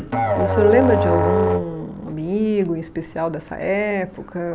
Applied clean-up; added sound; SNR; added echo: none; Musical instrument; -1 dB; none.